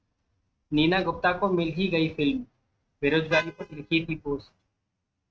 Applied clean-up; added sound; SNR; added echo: neural mask model RNNoise.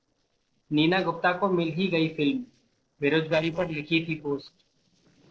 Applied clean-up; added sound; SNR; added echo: neural separator model SepFormer DNS4.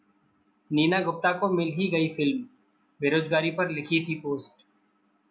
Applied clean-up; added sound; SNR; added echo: none; none; none; none.